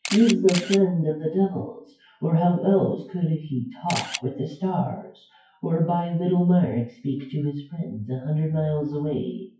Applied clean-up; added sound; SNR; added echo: classical method WPE with log-MMSE.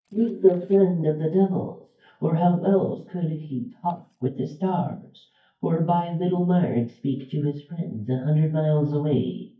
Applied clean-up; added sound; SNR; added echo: neural mask model DeepFilterNet 3.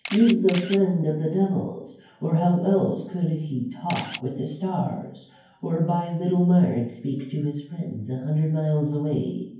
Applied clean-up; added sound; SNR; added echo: none; Camera; 8 dB; reverberation time 0.9 s.